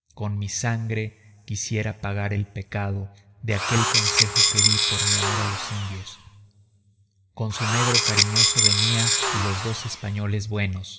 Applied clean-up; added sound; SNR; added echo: none; Tools; -5 dB; reverberation time 1.3 s.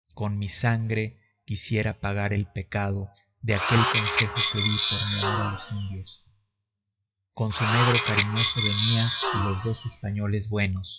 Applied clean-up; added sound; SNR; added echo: classical method WPE with log-MMSE.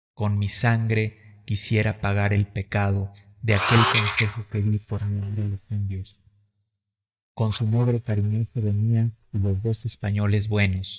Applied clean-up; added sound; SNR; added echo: neural mask model DeepFilterNet 3.